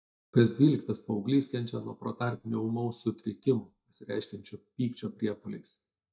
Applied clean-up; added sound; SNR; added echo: neural mask model DeepFilterNet 3.